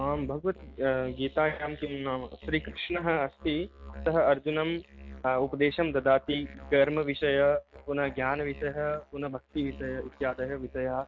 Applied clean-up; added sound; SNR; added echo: neural mask model RNNoise.